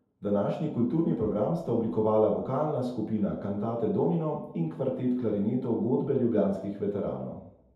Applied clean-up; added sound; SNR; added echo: none; none; none; reverberation time 0.8 s.